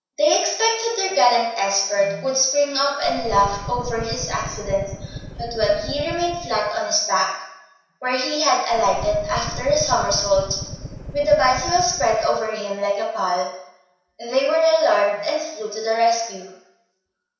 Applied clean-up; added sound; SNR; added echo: none; Engine starting / Car; 11 dB; reverberation time 0.7 s.